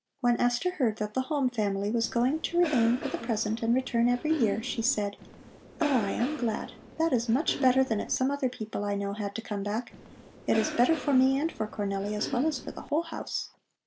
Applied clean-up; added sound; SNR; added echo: none; Cough; 11 dB; none.